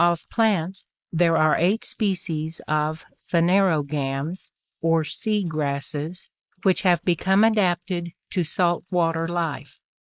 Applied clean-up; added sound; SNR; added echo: neural mask model Resemble Enhance denoiser.